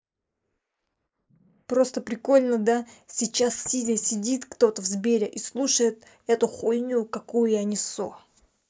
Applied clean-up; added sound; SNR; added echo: neural mask model Resemble Enhance denoiser.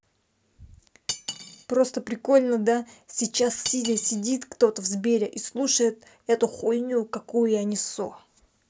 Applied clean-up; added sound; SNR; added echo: none; Cutlery, silverware; 14 dB; none.